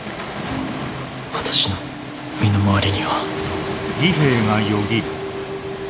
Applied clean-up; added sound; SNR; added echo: none; Waves, surf; 7 dB; none.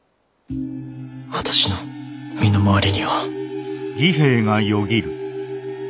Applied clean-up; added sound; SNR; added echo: none; none; none; none.